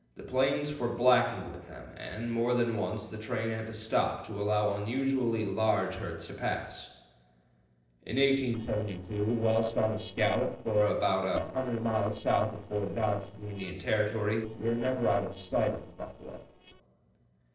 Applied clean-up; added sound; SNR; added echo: neural separator model SepFormer DNS4.